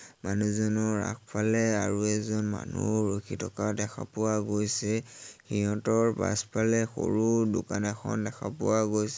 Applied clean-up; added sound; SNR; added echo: none; none; none; none.